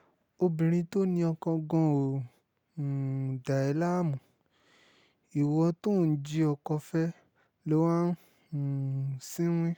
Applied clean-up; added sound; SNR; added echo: none; none; none; none.